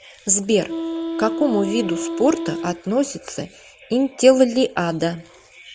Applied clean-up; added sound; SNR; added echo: none; Wind instrument, woodwind instrument; 6 dB; none.